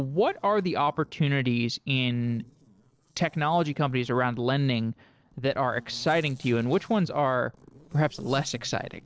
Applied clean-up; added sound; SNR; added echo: neural separator model SepFormer DNS4.